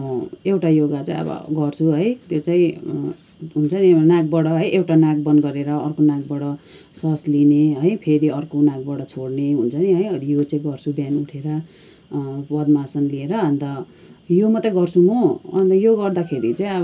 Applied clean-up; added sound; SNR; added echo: none; none; none; none.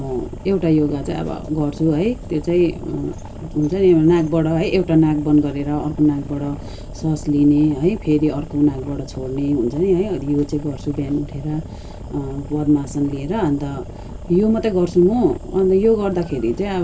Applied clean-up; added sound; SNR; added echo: none; Boat, Water vehicle; 13 dB; none.